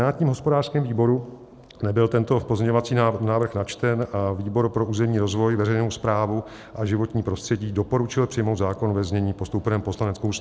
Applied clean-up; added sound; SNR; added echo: none; none; none; none.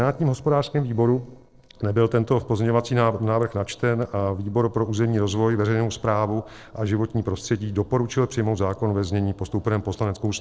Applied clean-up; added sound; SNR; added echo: neural separator model SepFormer DNS4.